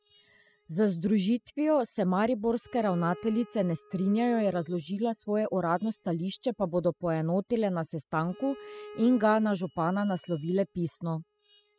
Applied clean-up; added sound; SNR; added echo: classical method spectral subtraction.